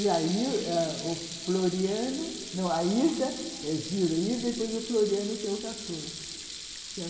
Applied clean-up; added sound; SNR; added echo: none; Sink (filling or washing) / Water tap, faucet; 10 dB; reverberation time 2.5 s.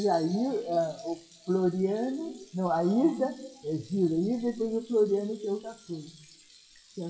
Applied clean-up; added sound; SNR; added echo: classical method WPE with log-MMSE.